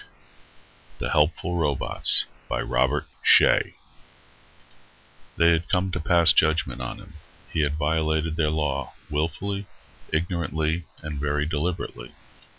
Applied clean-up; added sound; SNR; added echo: none; none; none; none.